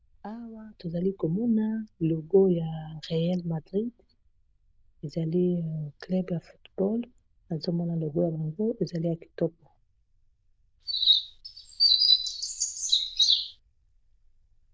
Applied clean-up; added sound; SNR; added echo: neural diffusion model UNIVERSE++.